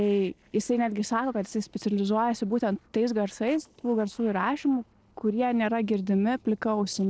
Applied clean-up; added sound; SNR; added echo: neural separator model SepFormer DNS4.